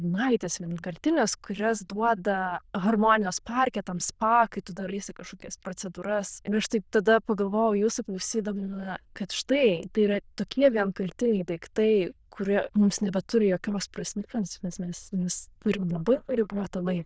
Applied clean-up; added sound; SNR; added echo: neural diffusion model UNIVERSE++.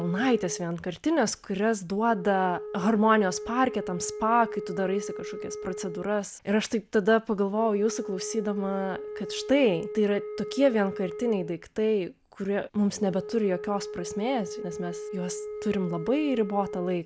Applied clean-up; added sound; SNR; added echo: none; Wind instrument, woodwind instrument; 11 dB; none.